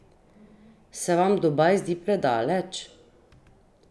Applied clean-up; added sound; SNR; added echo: none; none; none; none.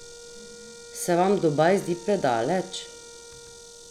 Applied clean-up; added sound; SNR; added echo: none; Insect + Wind instrument, woodwind instrument; 18 dB; none.